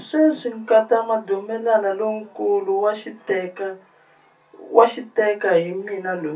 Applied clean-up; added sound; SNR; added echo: none; none; none; reverberation time 0.3 s.